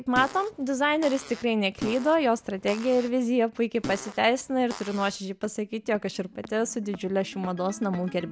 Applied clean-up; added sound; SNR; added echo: none; Fart; 14 dB; none.